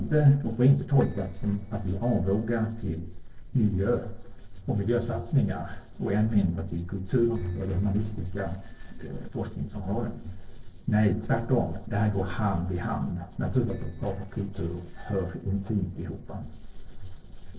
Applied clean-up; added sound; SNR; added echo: neural separator model SepFormer DNS4.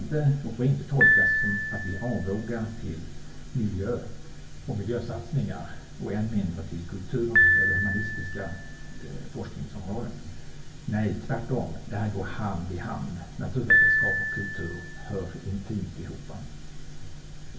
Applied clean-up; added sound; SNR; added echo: none; Piano; -1 dB; reverberation time 0.3 s.